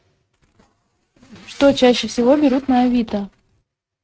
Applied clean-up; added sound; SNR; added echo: neural mask model RNNoise.